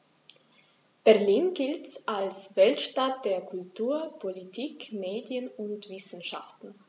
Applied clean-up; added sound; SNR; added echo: none; none; none; none.